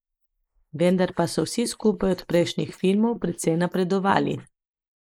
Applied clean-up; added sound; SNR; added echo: neural mask model Resemble Enhance denoiser.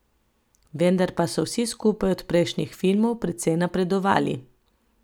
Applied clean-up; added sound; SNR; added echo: none; none; none; none.